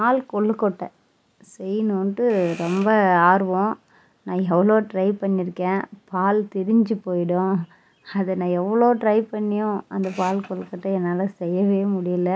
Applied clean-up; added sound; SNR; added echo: none; none; none; none.